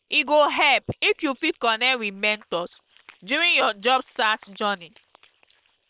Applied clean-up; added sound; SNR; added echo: neural separator model SepFormer WHAM!.